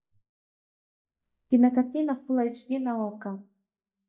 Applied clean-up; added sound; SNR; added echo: neural mask model DeepFilterNet 3.